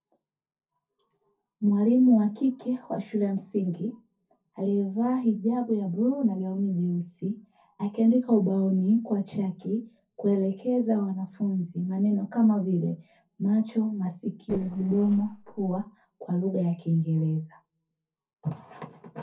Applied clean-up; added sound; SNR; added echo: neural separator model SepFormer DNS4.